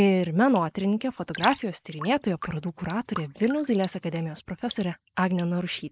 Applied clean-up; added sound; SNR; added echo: neural mask model Resemble Enhance denoiser.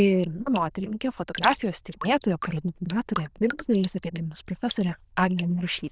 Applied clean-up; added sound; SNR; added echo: neural diffusion model UNIVERSE++.